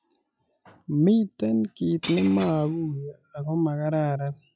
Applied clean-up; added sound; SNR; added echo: classical method log-MMSE.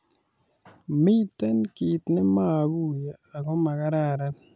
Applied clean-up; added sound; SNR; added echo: none; none; none; none.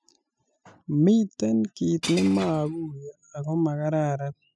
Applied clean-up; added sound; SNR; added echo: classical method spectral subtraction.